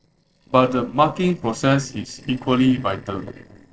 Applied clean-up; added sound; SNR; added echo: neural separator model SepFormer DNS4.